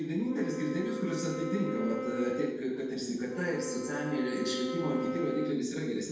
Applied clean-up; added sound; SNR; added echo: none; Wind instrument, woodwind instrument; 7 dB; reverberation time 1.1 s.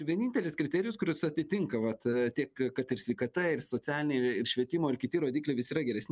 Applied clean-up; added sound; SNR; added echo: none; none; none; none.